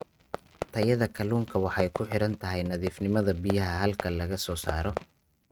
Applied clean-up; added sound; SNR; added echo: neural mask model RNNoise.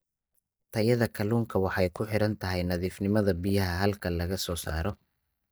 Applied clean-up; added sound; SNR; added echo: neural mask model DeepFilterNet 3.